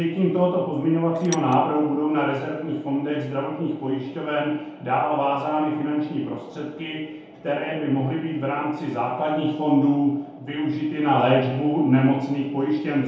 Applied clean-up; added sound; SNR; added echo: none; Tools; 16 dB; reverberation time 0.8 s.